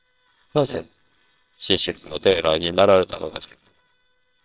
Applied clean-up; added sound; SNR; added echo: neural separator model SepFormer WHAMR!.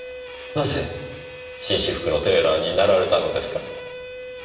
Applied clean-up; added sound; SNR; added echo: none; Bowed string instrument; 13 dB; reverberation time 1.4 s.